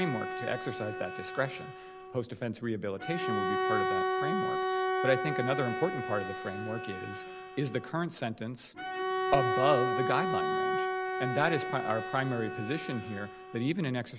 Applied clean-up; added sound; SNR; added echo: none; Bowed string instrument; 0 dB; none.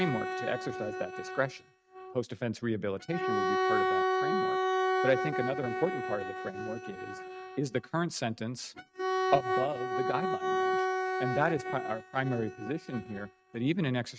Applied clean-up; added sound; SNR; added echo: neural mask model RNNoise.